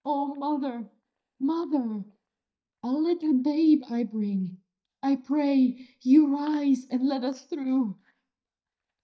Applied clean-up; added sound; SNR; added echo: neural mask model DeepFilterNet 3.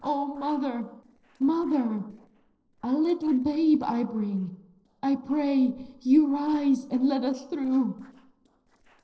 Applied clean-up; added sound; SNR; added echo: neural separator model SepFormer DNS4.